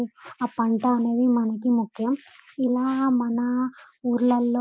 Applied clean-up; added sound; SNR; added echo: none; none; none; none.